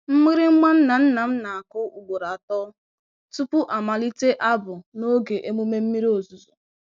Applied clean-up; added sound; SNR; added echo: none; none; none; none.